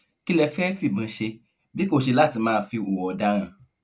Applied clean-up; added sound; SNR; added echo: none; none; none; none.